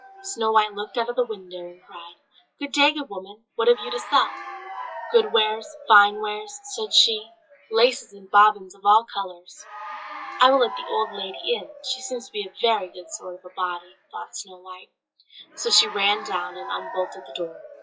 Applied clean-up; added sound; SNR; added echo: classical method WPE with log-MMSE.